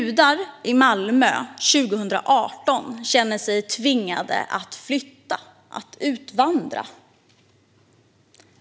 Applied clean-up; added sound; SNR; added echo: none; none; none; none.